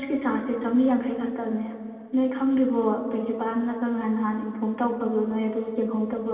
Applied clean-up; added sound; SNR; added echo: none; none; none; reverberation time 2.6 s.